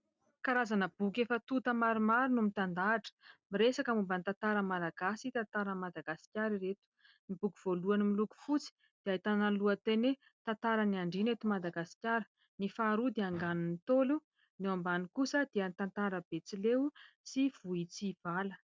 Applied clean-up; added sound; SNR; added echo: none; none; none; none.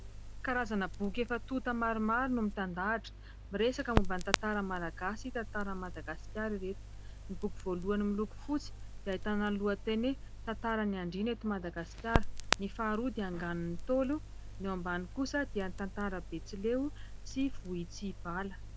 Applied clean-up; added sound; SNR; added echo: none; Crackle; 4 dB; none.